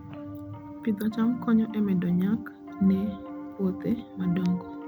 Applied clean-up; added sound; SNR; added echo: none; Piano; 13 dB; none.